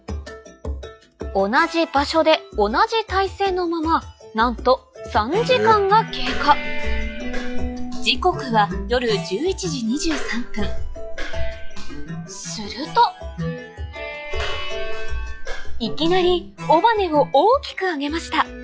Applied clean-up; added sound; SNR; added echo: classical method log-MMSE.